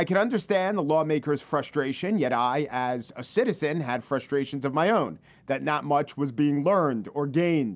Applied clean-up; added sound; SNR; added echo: none; none; none; none.